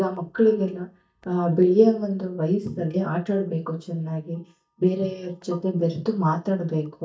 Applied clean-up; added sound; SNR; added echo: neural mask model DeepFilterNet 3.